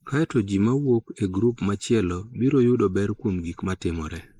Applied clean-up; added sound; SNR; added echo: neural mask model Resemble Enhance denoiser.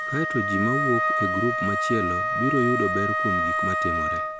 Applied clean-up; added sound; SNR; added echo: none; Wind instrument, woodwind instrument; -3 dB; none.